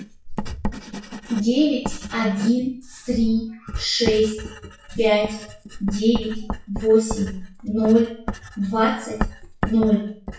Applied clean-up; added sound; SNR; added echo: classical method WPE with log-MMSE.